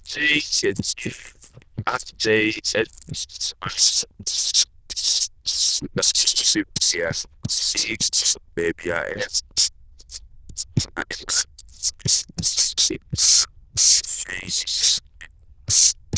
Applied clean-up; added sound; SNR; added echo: neural diffusion model UNIVERSE++.